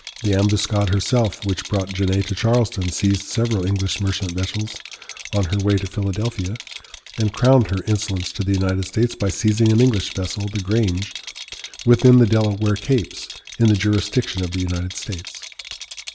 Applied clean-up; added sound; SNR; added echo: none; Rattle; 16 dB; none.